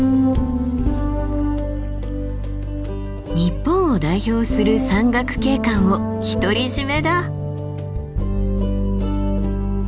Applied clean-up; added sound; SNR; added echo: none; none; none; none.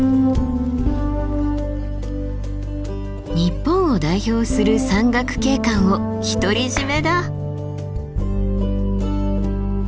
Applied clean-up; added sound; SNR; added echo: none; Clapping; 15 dB; none.